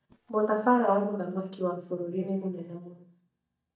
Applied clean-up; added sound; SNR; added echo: neural mask model DeepFilterNet 3.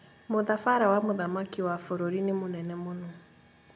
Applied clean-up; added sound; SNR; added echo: none; none; none; none.